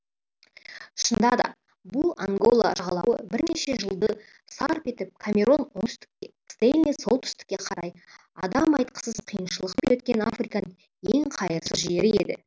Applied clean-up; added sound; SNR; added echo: none; none; none; none.